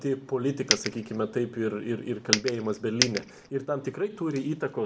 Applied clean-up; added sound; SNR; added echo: none; Coin (dropping); 0 dB; none.